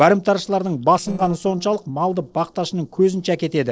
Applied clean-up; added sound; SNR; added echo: neural separator model SepFormer DNS4.